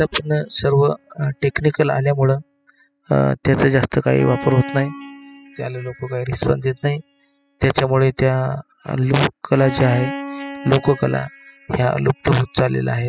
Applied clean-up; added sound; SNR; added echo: classical method spectral subtraction.